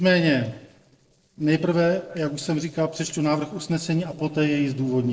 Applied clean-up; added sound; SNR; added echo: neural separator model SepFormer DNS4.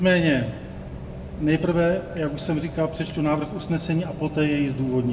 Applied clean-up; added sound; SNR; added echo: none; Bus; 13 dB; reverberation time 1.0 s.